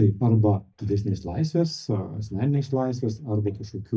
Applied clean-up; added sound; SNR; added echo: neural mask model DeepFilterNet 3.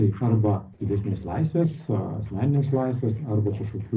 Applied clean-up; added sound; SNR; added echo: neural separator model SepFormer DNS4.